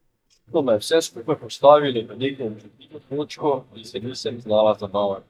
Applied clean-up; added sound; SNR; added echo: neural mask model DeepFilterNet 3.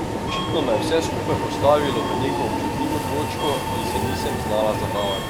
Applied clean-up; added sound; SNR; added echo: none; Subway, metro, underground; -1 dB; none.